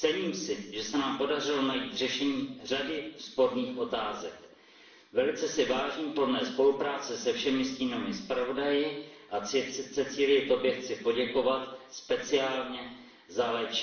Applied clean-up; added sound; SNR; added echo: none; none; none; reverberation time 0.7 s.